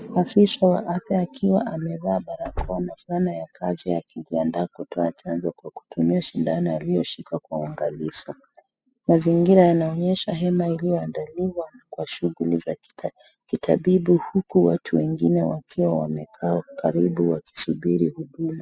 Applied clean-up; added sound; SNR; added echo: classical method spectral subtraction.